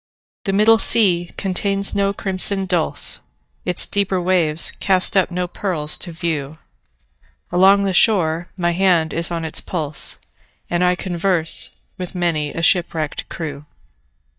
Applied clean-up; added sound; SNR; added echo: neural mask model DeepFilterNet 3.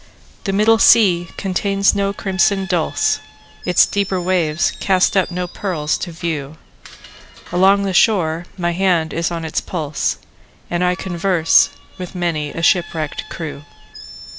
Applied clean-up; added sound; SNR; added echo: none; Screech; 20 dB; none.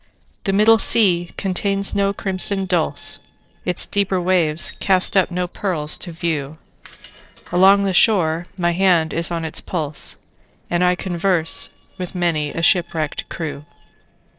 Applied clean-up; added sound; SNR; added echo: neural separator model SepFormer DNS4.